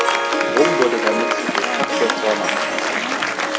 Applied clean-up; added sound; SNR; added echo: none; Applause + Harp; -5 dB; none.